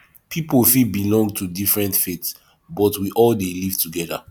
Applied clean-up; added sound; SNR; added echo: none; none; none; none.